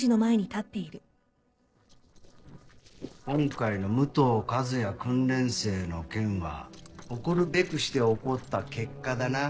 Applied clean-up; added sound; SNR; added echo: neural separator model SepFormer DNS4.